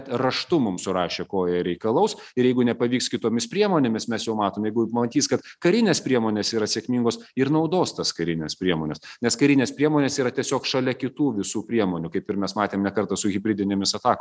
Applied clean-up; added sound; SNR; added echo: none; none; none; none.